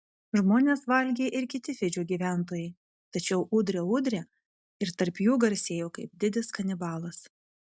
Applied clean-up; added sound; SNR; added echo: none; none; none; none.